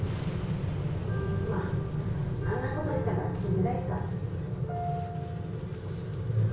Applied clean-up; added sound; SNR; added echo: none; Boom; 12 dB; reverberation time 0.6 s.